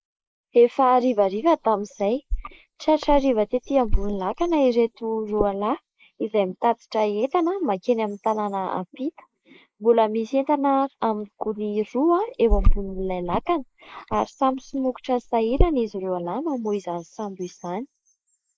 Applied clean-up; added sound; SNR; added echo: neural mask model Resemble Enhance denoiser.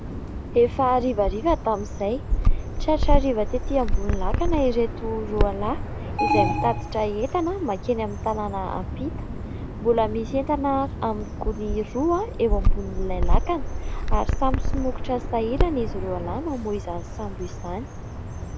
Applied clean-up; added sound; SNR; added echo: none; Bird vocalization, bird call, bird song + Alarm; -1 dB; none.